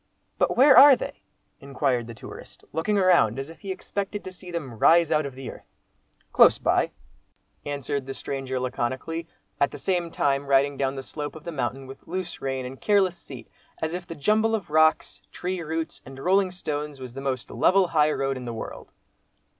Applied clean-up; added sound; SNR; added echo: none; none; none; none.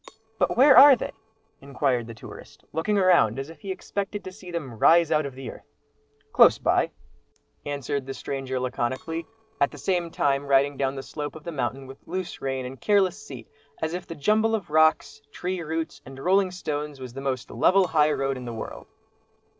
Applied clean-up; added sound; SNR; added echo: neural separator model SepFormer DNS4.